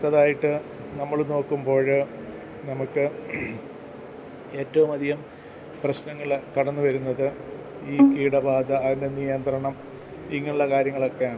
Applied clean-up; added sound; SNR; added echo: none; Bowed string instrument; 0 dB; none.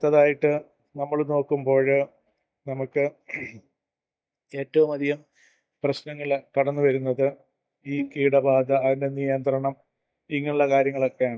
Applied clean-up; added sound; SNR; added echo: neural mask model DeepFilterNet 3.